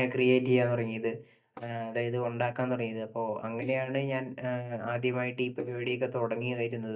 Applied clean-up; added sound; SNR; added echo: neural mask model DeepFilterNet 3.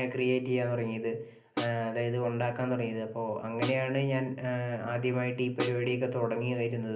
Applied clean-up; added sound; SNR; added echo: none; Snare drum; 10 dB; reverberation time 0.5 s.